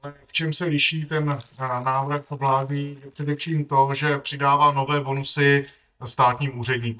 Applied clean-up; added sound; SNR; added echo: neural mask model DeepFilterNet 3.